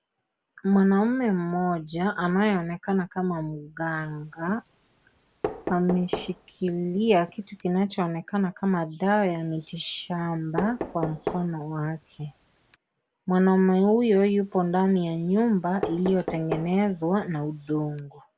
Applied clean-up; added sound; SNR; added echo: none; Knock; 12 dB; none.